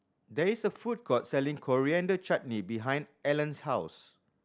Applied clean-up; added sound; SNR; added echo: none; none; none; none.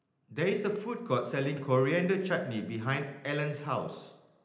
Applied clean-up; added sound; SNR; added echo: none; none; none; reverberation time 0.9 s.